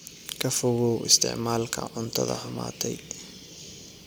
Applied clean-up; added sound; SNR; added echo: none; none; none; none.